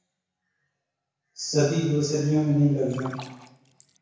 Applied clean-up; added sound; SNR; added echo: none; Splash, splatter; 17 dB; reverberation time 1.0 s.